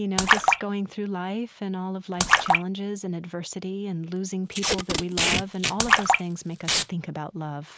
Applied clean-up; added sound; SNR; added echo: none; Splash, splatter + Packing tape, duct tape; -4 dB; none.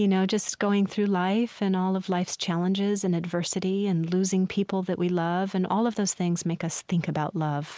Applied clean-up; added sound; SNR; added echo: none; none; none; none.